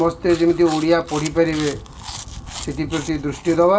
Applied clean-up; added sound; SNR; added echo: none; Chewing, mastication; 17 dB; reverberation time 0.2 s.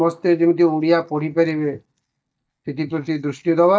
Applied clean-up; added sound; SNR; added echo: neural mask model DeepFilterNet 3.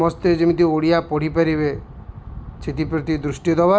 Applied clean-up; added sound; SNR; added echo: none; none; none; none.